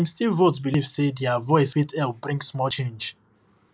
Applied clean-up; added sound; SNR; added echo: none; none; none; none.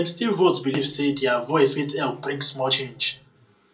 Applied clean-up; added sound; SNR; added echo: none; none; none; reverberation time 0.2 s.